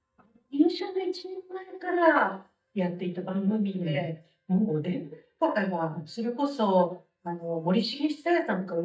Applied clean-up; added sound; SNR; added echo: neural mask model DeepFilterNet 3.